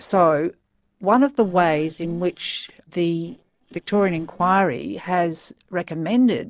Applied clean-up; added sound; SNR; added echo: neural separator model SepFormer DNS4.